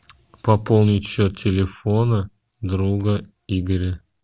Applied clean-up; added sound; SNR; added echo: none; none; none; none.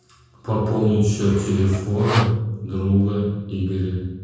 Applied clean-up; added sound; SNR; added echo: none; Sawing; 11 dB; reverberation time 1.3 s.